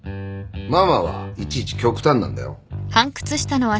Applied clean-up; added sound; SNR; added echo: none; none; none; none.